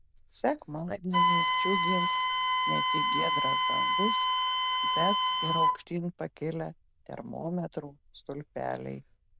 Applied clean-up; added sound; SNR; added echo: neural diffusion model UNIVERSE++.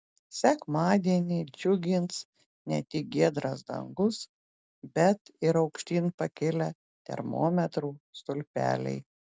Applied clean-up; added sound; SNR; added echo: none; none; none; none.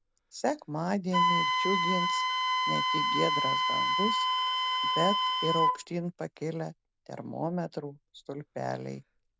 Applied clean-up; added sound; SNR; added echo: none; Wind instrument, woodwind instrument; -4 dB; none.